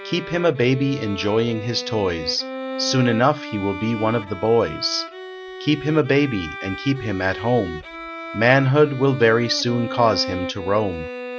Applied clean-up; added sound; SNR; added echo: none; Bowed string instrument; 11 dB; none.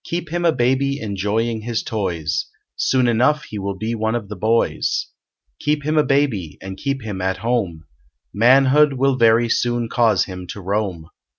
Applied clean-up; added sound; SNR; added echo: none; none; none; none.